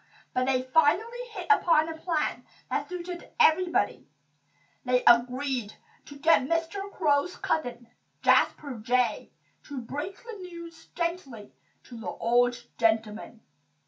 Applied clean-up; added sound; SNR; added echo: none; none; none; reverberation time 0.2 s.